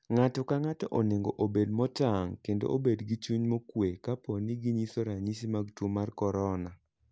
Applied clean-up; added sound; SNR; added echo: none; none; none; none.